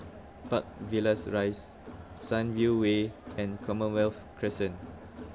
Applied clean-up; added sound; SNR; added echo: none; Crowd; 14 dB; none.